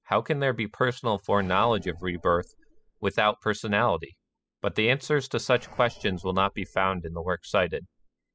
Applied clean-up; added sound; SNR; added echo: classical method spectral subtraction.